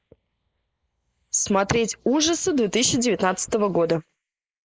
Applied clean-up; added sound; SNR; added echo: neural mask model Resemble Enhance denoiser.